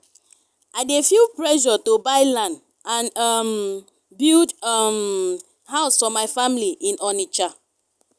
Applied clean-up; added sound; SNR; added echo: none; none; none; none.